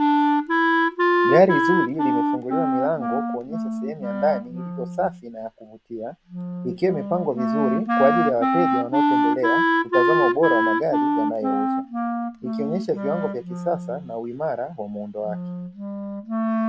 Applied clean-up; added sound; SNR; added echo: none; Wind instrument, woodwind instrument; -3 dB; none.